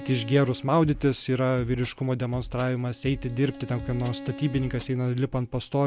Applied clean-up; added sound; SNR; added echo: none; Drum kit + Bowed string instrument; 15 dB; none.